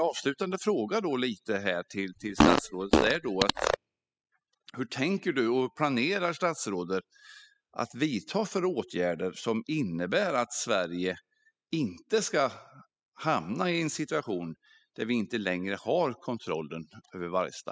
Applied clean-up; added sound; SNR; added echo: classical method spectral subtraction.